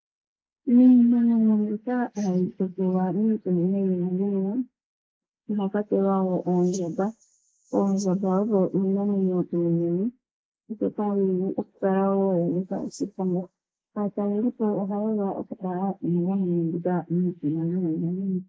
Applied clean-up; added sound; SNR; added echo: neural mask model Resemble Enhance denoiser.